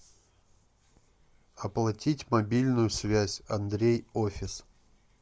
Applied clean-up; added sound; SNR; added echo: none; none; none; none.